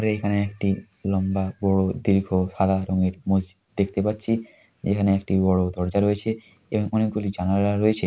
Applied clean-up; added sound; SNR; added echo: none; none; none; none.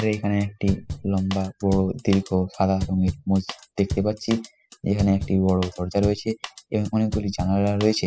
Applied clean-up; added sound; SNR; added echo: classical method spectral subtraction.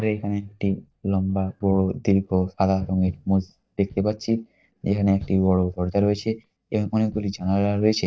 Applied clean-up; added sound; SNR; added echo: neural mask model DeepFilterNet 3.